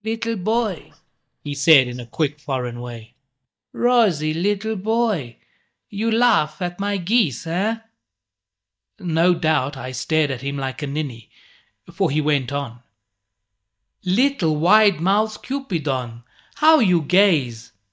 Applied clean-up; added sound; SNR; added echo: neural mask model DeepFilterNet 3.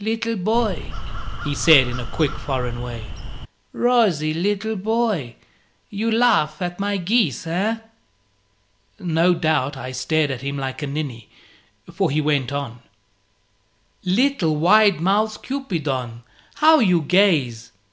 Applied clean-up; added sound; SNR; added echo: none; Crow; 4 dB; none.